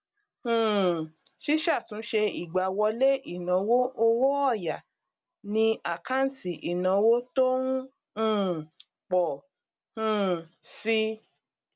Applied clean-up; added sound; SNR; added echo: none; none; none; none.